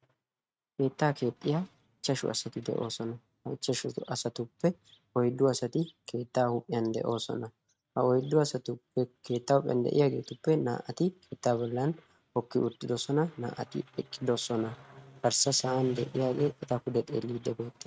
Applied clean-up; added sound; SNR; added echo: neural mask model RNNoise.